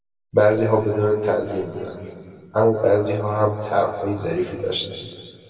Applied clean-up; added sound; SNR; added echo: none; none; none; reverberation time 2.1 s.